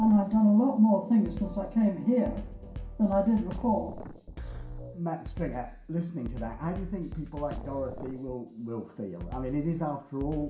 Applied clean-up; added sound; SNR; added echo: none; Drum kit; 13 dB; reverberation time 0.5 s.